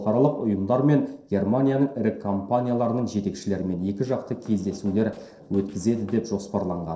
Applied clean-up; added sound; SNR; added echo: neural separator model SepFormer DNS4.